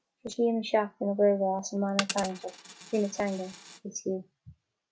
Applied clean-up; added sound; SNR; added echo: none; Coin (dropping); 13 dB; none.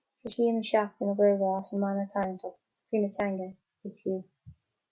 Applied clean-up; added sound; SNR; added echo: none; none; none; none.